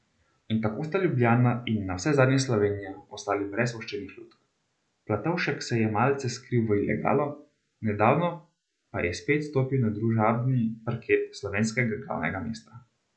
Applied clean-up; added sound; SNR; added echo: none; none; none; none.